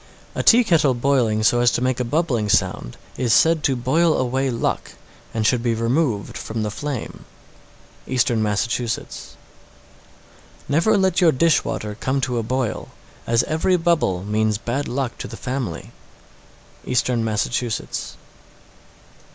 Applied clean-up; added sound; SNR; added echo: none; none; none; none.